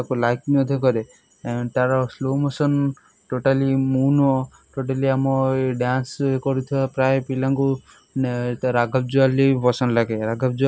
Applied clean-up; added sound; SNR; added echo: none; none; none; none.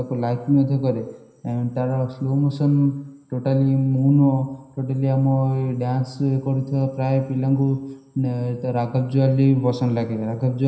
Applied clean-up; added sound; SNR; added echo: none; none; none; reverberation time 0.9 s.